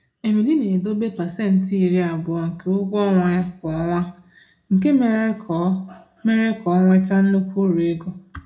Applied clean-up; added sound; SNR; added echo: none; none; none; reverberation time 0.3 s.